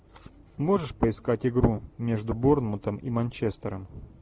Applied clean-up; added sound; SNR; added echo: none; none; none; none.